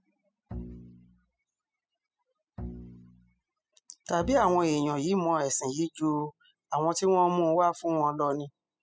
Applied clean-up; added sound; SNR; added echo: classical method spectral subtraction.